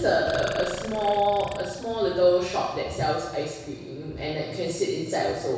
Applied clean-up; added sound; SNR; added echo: none; Burping, eructation; 13 dB; reverberation time 1.1 s.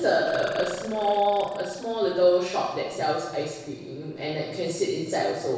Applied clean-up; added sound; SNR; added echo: neural separator model SepFormer DNS4.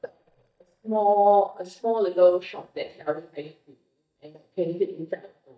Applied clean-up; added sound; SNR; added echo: neural mask model DeepFilterNet 3.